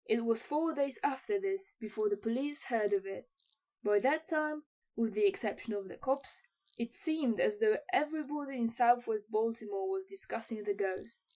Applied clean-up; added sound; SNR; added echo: classical method Wiener filter.